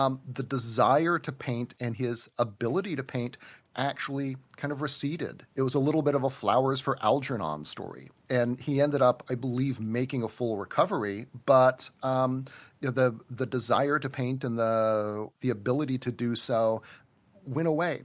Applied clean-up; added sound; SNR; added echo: neural mask model Resemble Enhance denoiser.